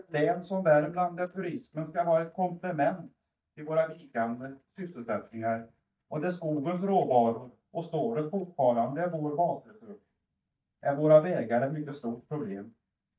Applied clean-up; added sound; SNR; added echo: neural mask model DeepFilterNet 3.